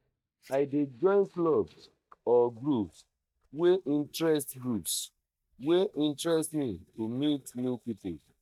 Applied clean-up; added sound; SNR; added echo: neural mask model DeepFilterNet 3.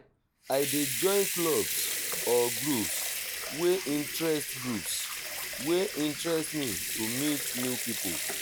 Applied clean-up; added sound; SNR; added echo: none; Sink (filling or washing) / Water tap, faucet / Liquid; 2 dB; none.